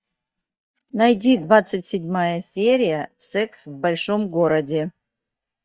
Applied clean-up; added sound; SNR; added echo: neural mask model DeepFilterNet 3.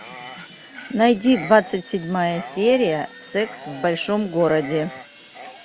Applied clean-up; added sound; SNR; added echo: none; Dog; 17 dB; none.